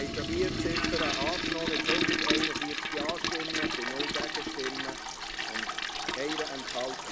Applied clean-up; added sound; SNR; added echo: none; Toilet flush; -5 dB; none.